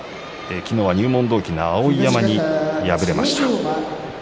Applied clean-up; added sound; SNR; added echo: none; none; none; none.